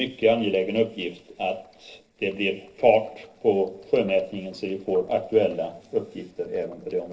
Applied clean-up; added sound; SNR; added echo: neural separator model SepFormer DNS4.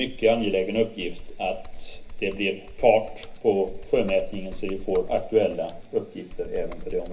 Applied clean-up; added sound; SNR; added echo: none; Computer keyboard; 9 dB; reverberation time 0.3 s.